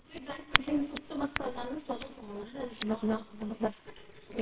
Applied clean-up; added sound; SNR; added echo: neural separator model SepFormer WHAMR!.